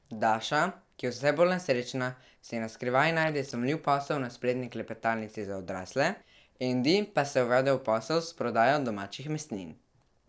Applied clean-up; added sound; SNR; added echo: neural separator model SepFormer DNS4.